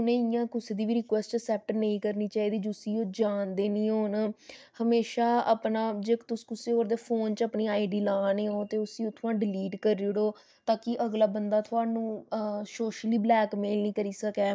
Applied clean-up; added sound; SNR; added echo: neural mask model DeepFilterNet 3.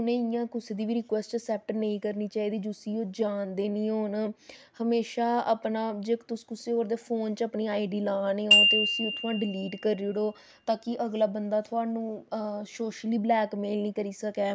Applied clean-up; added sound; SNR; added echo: none; Glockenspiel; -1 dB; none.